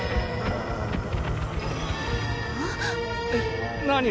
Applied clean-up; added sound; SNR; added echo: none; none; none; none.